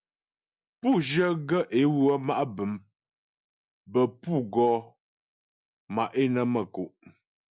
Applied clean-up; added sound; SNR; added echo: none; none; none; none.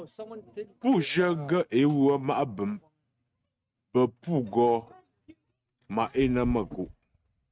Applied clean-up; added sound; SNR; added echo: neural mask model RNNoise.